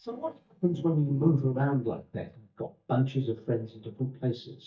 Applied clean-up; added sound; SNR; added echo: neural mask model DeepFilterNet 3.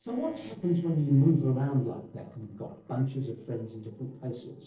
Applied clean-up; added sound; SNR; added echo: neural separator model SepFormer DNS4.